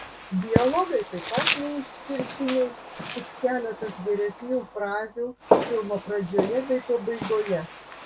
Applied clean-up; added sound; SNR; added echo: none; Walk, footsteps; 3 dB; none.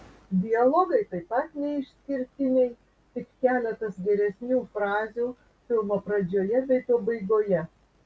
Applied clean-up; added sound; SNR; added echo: none; none; none; none.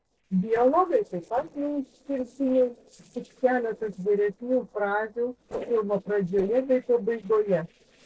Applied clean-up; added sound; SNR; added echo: neural separator model SepFormer DNS4.